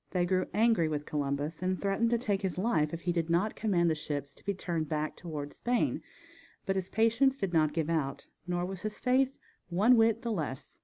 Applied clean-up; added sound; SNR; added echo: none; none; none; none.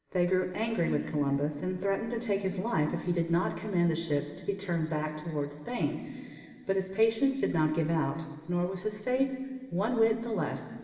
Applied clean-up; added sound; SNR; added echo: none; none; none; reverberation time 2.6 s.